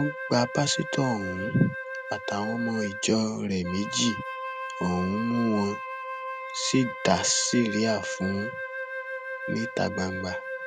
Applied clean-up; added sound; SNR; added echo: none; Wind instrument, woodwind instrument; 7 dB; none.